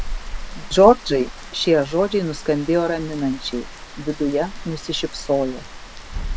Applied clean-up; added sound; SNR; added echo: none; Rain; 10 dB; none.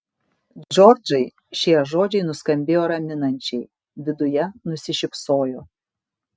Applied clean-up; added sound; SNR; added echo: none; none; none; none.